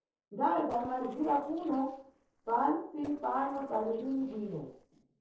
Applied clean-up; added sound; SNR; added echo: neural separator model SepFormer DNS4.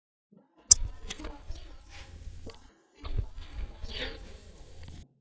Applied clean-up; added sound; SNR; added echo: neural mask model DeepFilterNet 3.